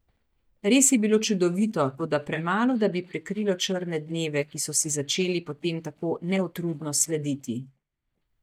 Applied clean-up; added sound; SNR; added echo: neural mask model DeepFilterNet 3.